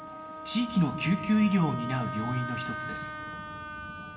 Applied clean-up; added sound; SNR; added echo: none; Wind instrument, woodwind instrument; 8 dB; reverberation time 0.7 s.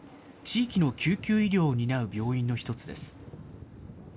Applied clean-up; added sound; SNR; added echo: none; none; none; none.